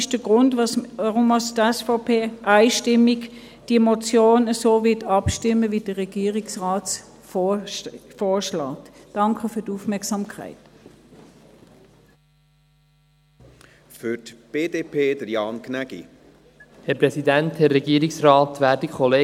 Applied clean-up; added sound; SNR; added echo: none; none; none; none.